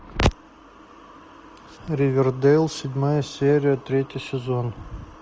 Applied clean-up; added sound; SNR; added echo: none; none; none; none.